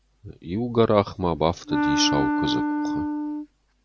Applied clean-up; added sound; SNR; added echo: none; Wind instrument, woodwind instrument; -1 dB; none.